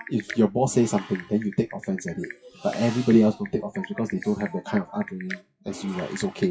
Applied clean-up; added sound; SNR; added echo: classical method WPE with log-MMSE.